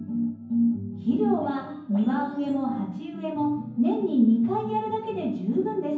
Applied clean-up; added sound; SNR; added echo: none; none; none; reverberation time 0.9 s.